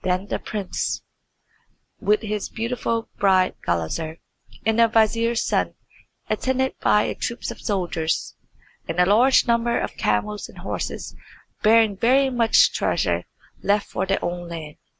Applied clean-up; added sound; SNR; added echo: none; none; none; none.